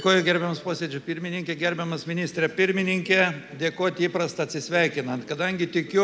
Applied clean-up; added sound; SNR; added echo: none; none; none; none.